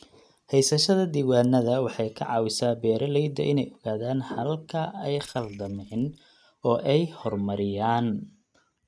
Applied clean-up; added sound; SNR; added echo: neural mask model RNNoise.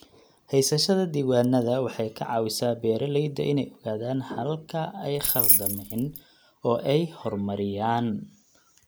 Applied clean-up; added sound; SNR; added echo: none; Keys jangling; -2 dB; none.